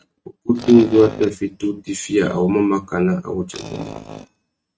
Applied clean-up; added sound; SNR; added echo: neural mask model RNNoise.